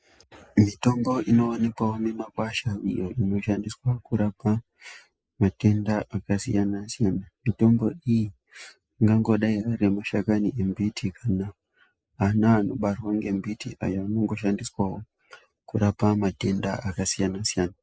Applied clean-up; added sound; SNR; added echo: neural mask model Resemble Enhance denoiser.